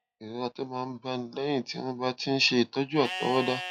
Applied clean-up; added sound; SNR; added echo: classical method log-MMSE.